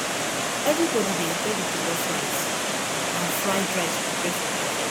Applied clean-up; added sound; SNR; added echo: none; Water; -4 dB; none.